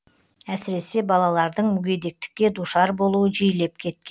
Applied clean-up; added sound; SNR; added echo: none; none; none; none.